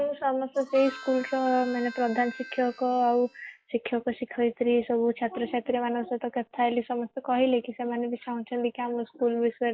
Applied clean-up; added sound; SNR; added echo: classical method log-MMSE.